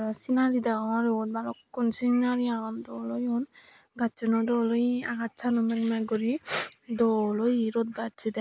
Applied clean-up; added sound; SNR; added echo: none; none; none; none.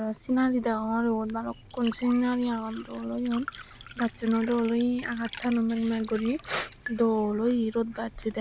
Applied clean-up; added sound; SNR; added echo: none; Liquid; 18 dB; none.